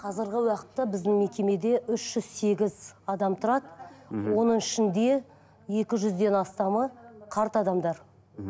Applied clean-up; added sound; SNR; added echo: none; none; none; none.